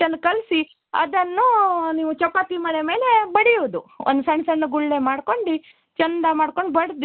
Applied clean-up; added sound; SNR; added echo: none; none; none; none.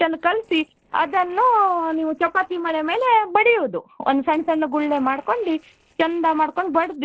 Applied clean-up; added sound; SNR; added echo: neural separator model SepFormer DNS4.